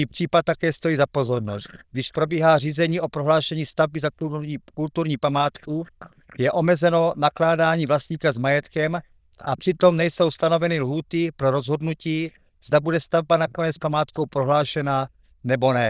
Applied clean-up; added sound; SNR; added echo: neural diffusion model UNIVERSE++.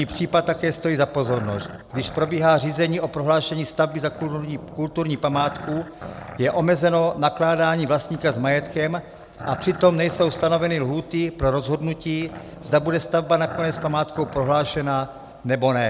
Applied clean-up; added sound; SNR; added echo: none; Growling; 17 dB; none.